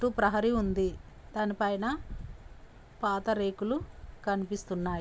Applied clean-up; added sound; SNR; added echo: none; none; none; none.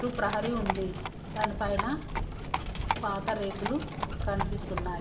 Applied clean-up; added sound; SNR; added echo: none; Livestock, farm animals, working animals; 1 dB; reverberation time 0.6 s.